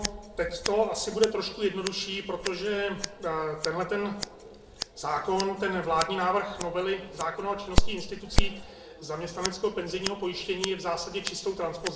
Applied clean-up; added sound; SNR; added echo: none; Scissors; 2 dB; reverberation time 0.6 s.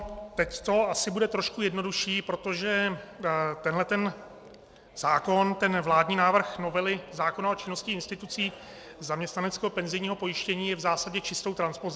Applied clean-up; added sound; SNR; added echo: none; none; none; none.